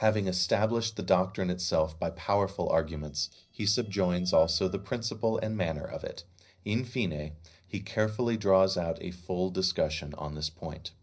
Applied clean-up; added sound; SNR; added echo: neural separator model SepFormer DNS4.